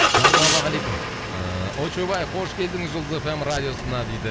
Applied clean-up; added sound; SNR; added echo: none; Engine starting; -2 dB; none.